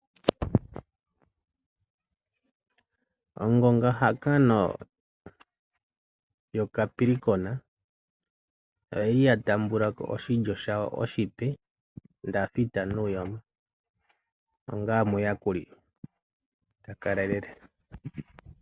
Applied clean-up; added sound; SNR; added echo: none; none; none; none.